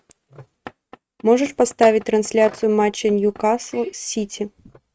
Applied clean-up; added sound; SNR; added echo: neural mask model RNNoise.